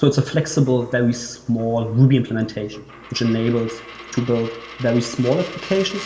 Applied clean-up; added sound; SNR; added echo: none; Coin (dropping); 18 dB; reverberation time 1.9 s.